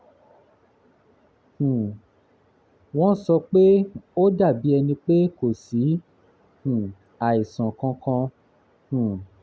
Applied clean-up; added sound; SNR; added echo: none; none; none; none.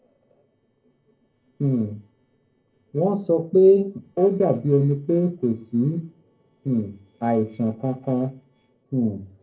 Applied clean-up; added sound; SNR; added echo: neural separator model SepFormer DNS4.